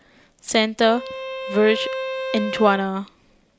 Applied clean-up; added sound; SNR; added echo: none; Bowed string instrument; 9 dB; none.